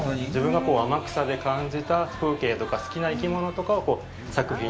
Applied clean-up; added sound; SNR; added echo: none; none; none; none.